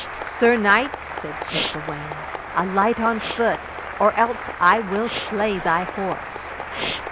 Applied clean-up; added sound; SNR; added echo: none; Applause + Respiratory sounds; 7 dB; none.